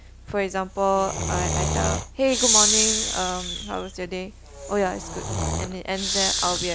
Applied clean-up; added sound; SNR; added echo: none; Breathing; -1 dB; none.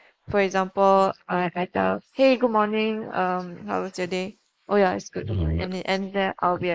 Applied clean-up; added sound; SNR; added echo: neural mask model Resemble Enhance denoiser.